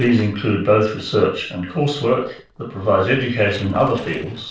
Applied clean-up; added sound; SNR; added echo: neural separator model SepFormer DNS4.